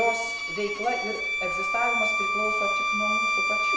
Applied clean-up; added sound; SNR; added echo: none; Bowed string instrument; -5 dB; none.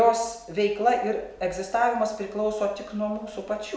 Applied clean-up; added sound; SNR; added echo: none; none; none; none.